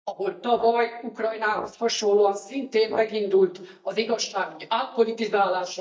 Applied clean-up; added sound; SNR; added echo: neural mask model DeepFilterNet 3.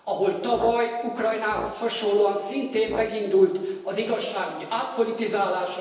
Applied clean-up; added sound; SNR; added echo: none; Brass instrument; 14 dB; reverberation time 1.0 s.